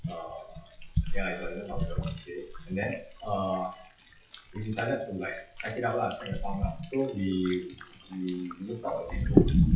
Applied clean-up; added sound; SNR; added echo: classical method WPE with log-MMSE.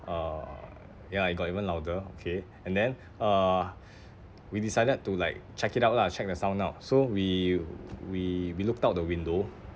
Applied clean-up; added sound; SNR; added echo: none; none; none; none.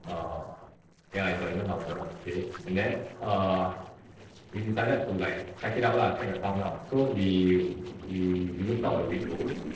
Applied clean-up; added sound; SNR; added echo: neural separator model SepFormer DNS4.